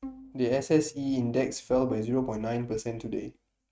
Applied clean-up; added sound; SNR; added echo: neural mask model RNNoise.